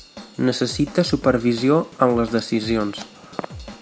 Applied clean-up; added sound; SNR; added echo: none; Drum / Drum kit; 18 dB; none.